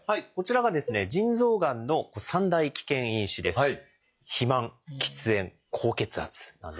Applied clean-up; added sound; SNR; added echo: classical method log-MMSE.